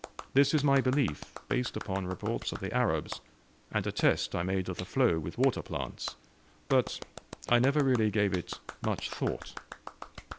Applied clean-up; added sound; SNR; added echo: none; Clapping; 16 dB; none.